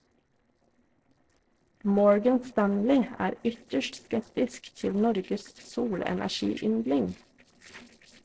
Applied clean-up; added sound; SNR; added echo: neural separator model SepFormer DNS4.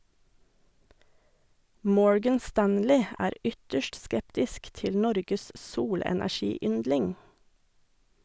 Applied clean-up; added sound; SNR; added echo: none; none; none; none.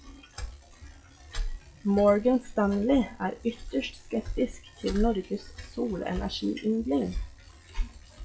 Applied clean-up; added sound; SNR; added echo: classical method WPE with log-MMSE.